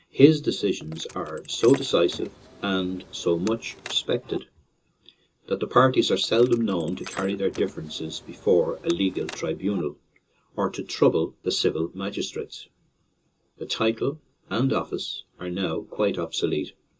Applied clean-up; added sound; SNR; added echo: none; Car; 18 dB; reverberation time 0.2 s.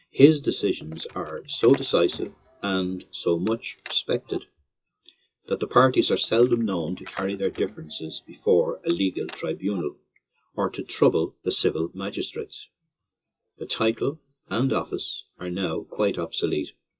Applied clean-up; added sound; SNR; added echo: classical method WPE with log-MMSE.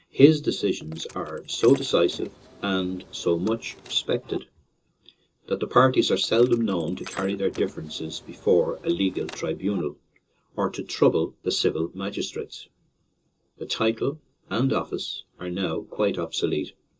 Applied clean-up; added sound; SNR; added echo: neural separator model SepFormer DNS4.